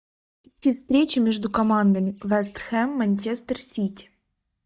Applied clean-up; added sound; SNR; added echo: neural mask model DeepFilterNet 3.